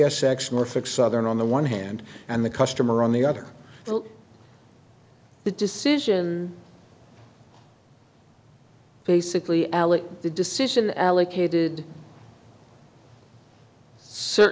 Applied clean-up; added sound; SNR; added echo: none; none; none; none.